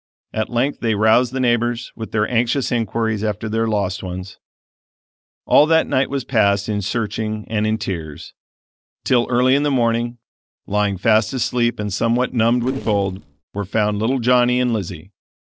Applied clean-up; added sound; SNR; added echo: neural separator model SepFormer DNS4.